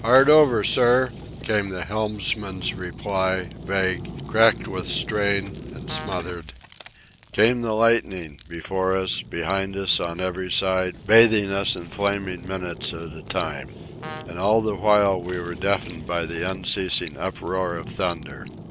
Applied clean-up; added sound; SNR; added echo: none; Brass instrument + Fire; 14 dB; none.